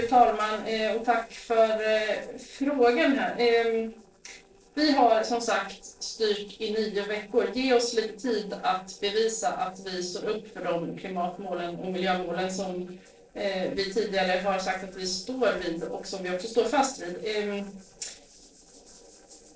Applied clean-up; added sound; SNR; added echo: neural separator model SepFormer DNS4.